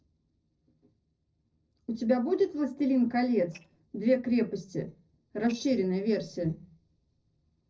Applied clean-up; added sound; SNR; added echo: neural separator model SepFormer DNS4.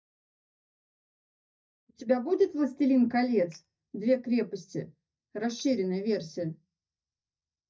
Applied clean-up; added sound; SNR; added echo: neural mask model DeepFilterNet 3.